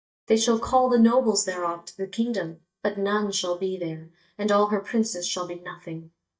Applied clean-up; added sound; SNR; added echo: neural mask model DeepFilterNet 3.